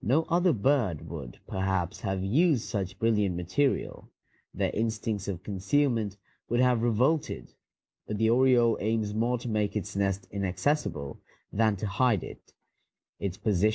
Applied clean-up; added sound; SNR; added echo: none; none; none; none.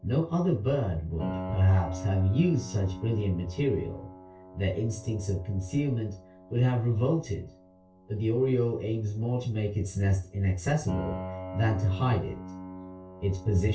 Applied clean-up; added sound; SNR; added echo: none; Piano; 13 dB; reverberation time 0.2 s.